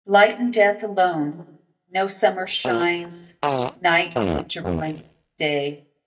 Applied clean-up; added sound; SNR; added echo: neural mask model DeepFilterNet 3.